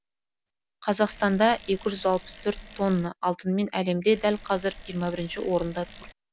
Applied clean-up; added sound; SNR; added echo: none; Bicycle; 13 dB; none.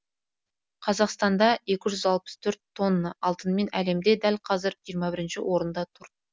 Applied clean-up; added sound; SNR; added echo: none; none; none; none.